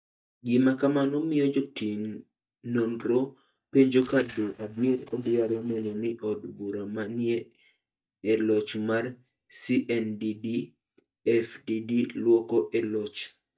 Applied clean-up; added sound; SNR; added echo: neural mask model DeepFilterNet 3.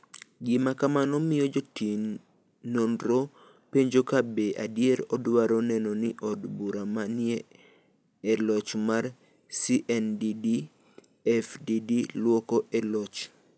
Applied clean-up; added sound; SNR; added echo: none; none; none; none.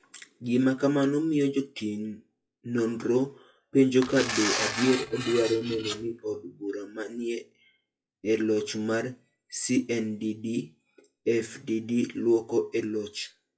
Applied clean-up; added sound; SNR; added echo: classical method WPE with log-MMSE.